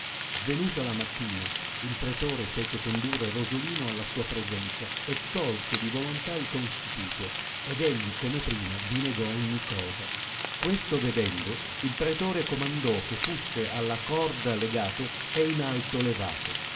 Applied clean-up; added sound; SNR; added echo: none; Frying (food); -3 dB; reverberation time 2.1 s.